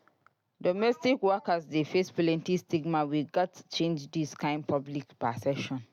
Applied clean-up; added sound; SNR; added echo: none; none; none; none.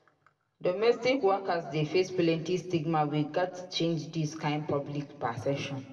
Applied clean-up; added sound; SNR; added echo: none; none; none; reverberation time 1.1 s.